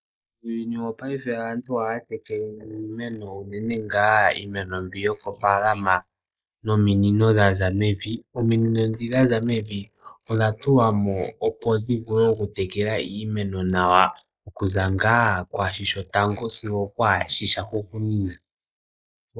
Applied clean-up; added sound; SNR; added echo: neural mask model Resemble Enhance denoiser.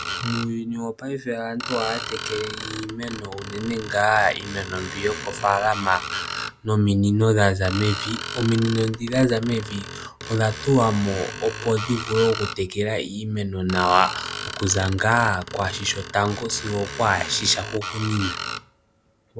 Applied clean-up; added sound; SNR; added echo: none; Screech; 10 dB; none.